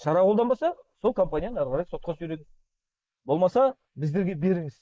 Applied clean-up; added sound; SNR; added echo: neural mask model Resemble Enhance denoiser.